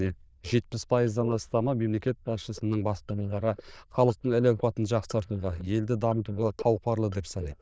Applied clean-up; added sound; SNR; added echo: neural diffusion model UNIVERSE++.